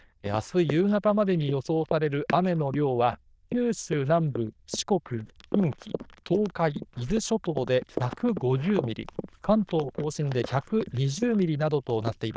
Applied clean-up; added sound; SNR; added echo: neural diffusion model UNIVERSE++.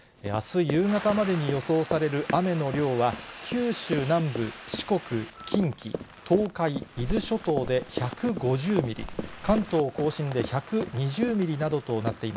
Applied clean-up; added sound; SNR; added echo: none; Bird + Run; 10 dB; none.